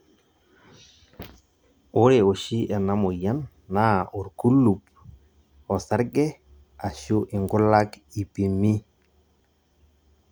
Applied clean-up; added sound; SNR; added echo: none; none; none; none.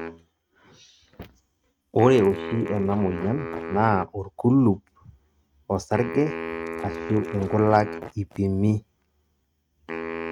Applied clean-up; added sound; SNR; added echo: neural mask model RNNoise.